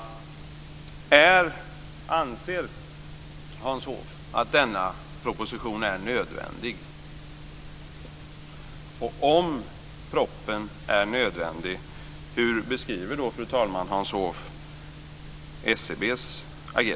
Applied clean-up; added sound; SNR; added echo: none; none; none; none.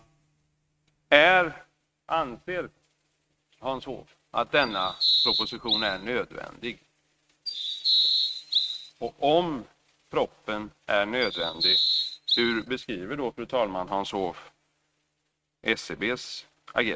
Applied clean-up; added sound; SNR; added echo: neural mask model RNNoise.